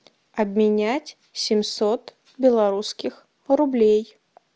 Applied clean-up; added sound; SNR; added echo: none; none; none; none.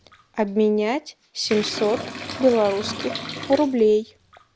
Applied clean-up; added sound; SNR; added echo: none; Bathtub (filling or washing) / Liquid; 12 dB; none.